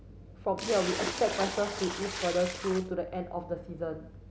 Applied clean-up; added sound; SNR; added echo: none; Splash, splatter; 5 dB; none.